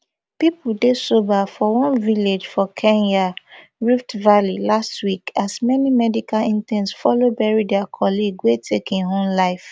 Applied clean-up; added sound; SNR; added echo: none; none; none; none.